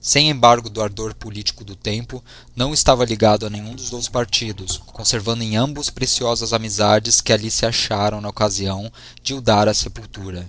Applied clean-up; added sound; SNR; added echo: neural separator model SepFormer DNS4.